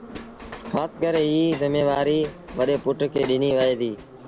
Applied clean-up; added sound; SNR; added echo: none; Train + Subway, metro, underground; 15 dB; none.